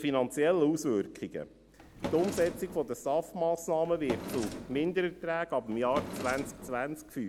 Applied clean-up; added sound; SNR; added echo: none; Drawer open or close; 10 dB; none.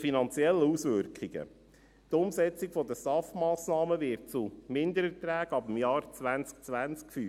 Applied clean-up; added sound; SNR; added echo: none; none; none; none.